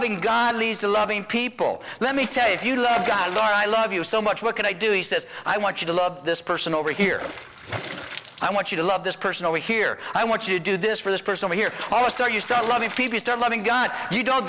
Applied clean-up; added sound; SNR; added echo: neural mask model Resemble Enhance denoiser.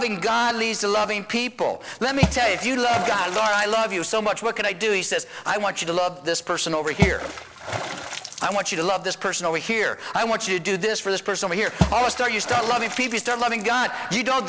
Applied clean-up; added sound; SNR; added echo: none; Water / Splash, splatter; 9 dB; none.